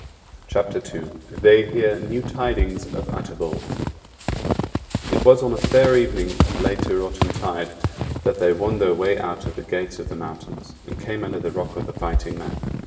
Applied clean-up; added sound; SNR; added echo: none; Squeak / Walk, footsteps; 4 dB; reverberation time 1.2 s.